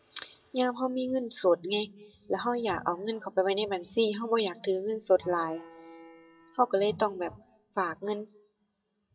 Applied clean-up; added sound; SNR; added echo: classical method WPE with log-MMSE.